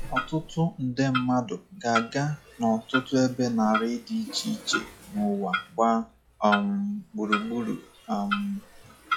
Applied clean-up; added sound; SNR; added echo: classical method log-MMSE.